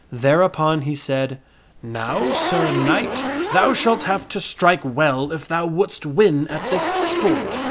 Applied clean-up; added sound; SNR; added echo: none; Zipper (clothing); 6 dB; none.